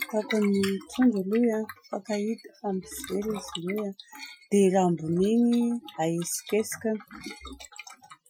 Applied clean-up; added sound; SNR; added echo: classical method Wiener filter.